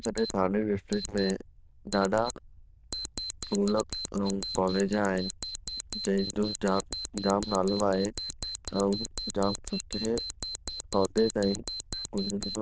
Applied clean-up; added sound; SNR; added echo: neural diffusion model UNIVERSE++.